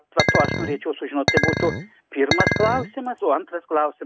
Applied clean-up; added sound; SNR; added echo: none; Chink, clink; 0 dB; none.